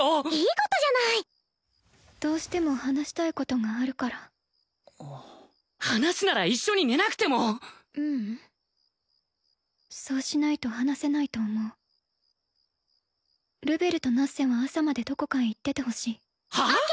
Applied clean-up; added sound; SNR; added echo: none; none; none; none.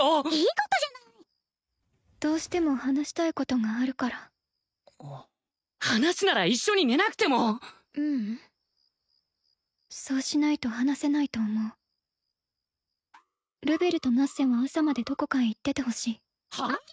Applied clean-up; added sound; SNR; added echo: neural mask model RNNoise.